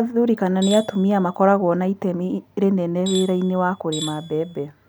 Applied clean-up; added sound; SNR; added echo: none; Tools; 15 dB; none.